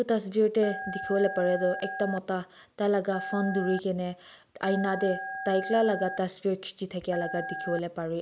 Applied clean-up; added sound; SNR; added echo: none; Telephone; 10 dB; none.